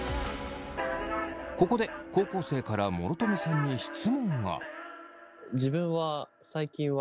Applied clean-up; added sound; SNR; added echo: none; none; none; none.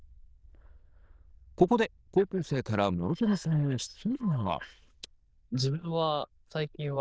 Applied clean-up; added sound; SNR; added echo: neural diffusion model UNIVERSE++.